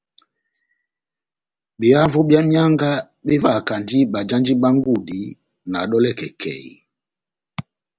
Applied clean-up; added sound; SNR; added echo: none; none; none; none.